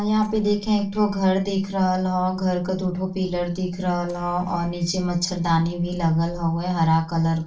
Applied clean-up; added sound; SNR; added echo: neural separator model SepFormer DNS4.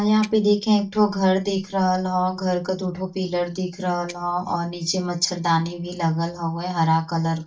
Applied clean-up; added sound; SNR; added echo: neural mask model DeepFilterNet 3.